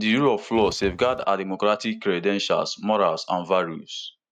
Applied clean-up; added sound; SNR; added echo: neural mask model RNNoise.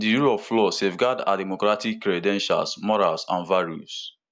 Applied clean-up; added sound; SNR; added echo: none; none; none; none.